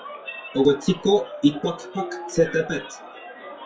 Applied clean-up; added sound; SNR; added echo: classical method WPE with log-MMSE.